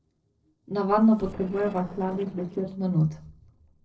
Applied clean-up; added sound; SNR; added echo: neural separator model SepFormer DNS4.